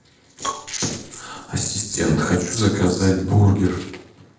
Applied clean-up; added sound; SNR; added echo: neural separator model SepFormer DNS4.